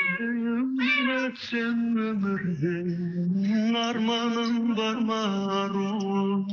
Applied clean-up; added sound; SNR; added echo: neural mask model Resemble Enhance denoiser.